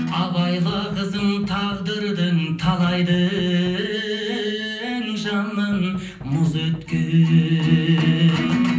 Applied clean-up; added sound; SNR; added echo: none; Knock; 19 dB; reverberation time 0.6 s.